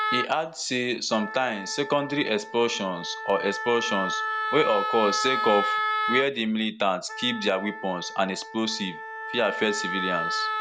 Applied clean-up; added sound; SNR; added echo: none; Wind instrument, woodwind instrument; 4 dB; none.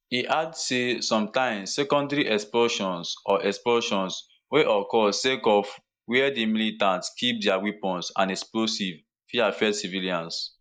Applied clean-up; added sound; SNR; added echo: neural mask model Resemble Enhance denoiser.